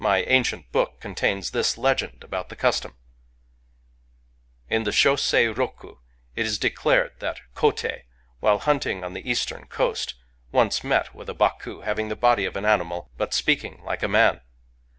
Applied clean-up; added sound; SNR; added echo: none; none; none; none.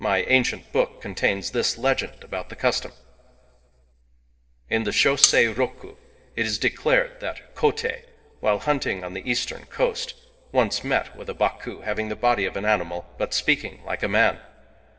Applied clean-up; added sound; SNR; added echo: neural separator model SepFormer DNS4.